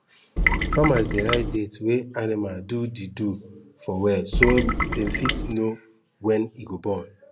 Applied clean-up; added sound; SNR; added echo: none; Trickle, dribble / Water tap, faucet; -2 dB; none.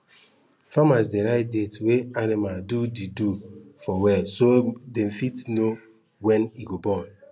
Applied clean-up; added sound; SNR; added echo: none; none; none; none.